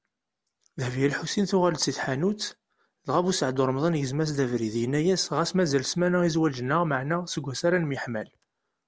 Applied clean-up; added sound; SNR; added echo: none; none; none; none.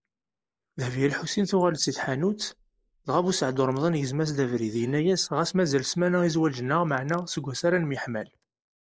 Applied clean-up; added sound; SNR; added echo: neural mask model Resemble Enhance denoiser.